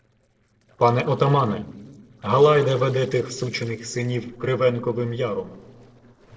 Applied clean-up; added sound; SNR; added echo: neural separator model SepFormer DNS4.